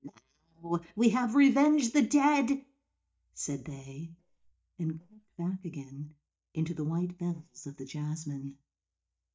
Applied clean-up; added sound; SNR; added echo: neural mask model DeepFilterNet 3.